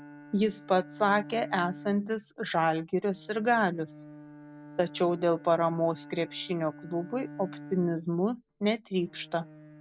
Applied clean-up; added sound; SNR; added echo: none; Bowed string instrument; 18 dB; none.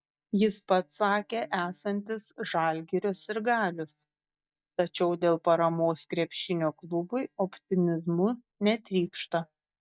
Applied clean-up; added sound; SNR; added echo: neural mask model DeepFilterNet 3.